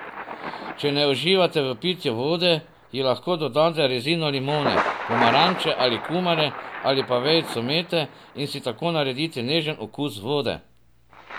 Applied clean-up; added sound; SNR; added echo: none; Thunder; 8 dB; none.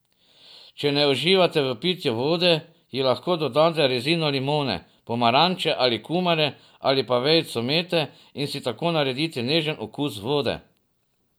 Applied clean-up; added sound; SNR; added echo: none; none; none; none.